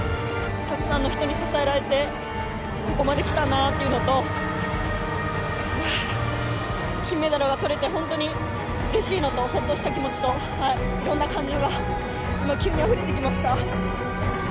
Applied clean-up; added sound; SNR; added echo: none; none; none; none.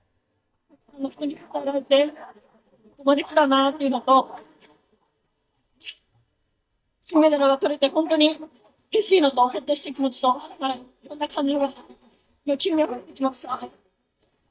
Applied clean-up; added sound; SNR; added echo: neural mask model DeepFilterNet 3.